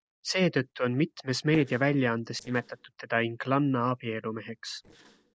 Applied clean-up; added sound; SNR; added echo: neural separator model SepFormer DNS4.